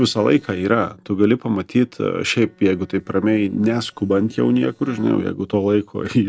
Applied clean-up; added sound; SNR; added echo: neural separator model SepFormer DNS4.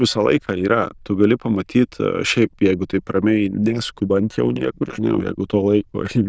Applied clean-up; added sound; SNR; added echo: neural diffusion model UNIVERSE++.